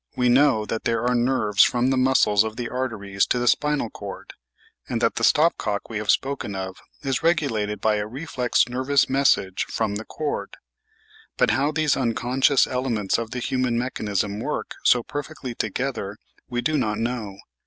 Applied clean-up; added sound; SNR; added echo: none; none; none; none.